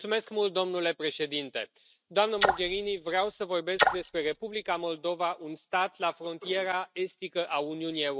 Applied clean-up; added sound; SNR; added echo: neural mask model RNNoise.